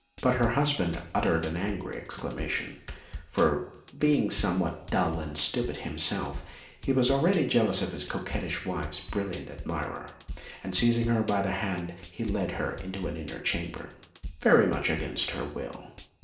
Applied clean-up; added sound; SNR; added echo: none; Drum kit; 13 dB; reverberation time 0.6 s.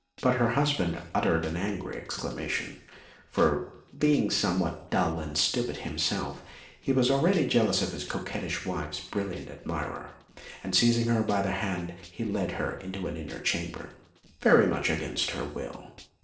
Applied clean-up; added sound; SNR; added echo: neural separator model SepFormer DNS4.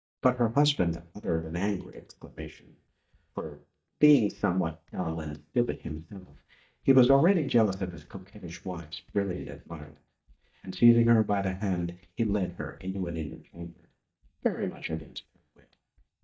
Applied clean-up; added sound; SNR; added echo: neural mask model DeepFilterNet 3.